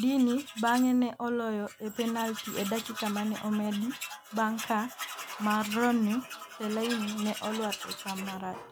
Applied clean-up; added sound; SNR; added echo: none; Tools; 11 dB; none.